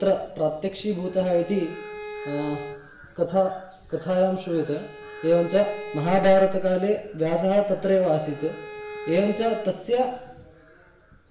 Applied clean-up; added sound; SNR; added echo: none; Bowed string instrument; 15 dB; reverberation time 0.8 s.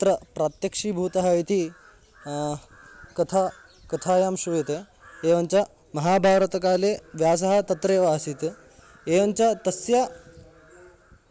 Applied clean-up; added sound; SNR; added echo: none; none; none; none.